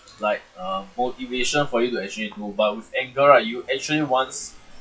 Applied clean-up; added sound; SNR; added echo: classical method WPE with log-MMSE.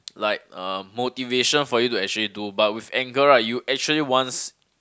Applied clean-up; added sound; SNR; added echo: none; none; none; none.